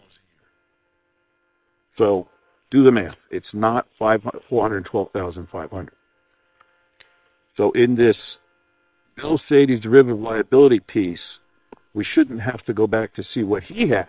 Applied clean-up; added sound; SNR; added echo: neural separator model SepFormer WHAM!.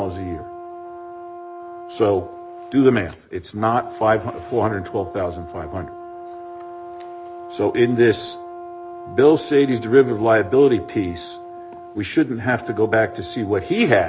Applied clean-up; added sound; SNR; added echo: none; Brass instrument; 15 dB; none.